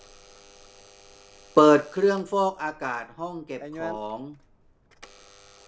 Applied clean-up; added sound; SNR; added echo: none; Alarm / Door; 18 dB; none.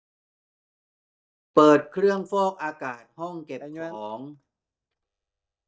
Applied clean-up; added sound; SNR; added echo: neural mask model DeepFilterNet 3.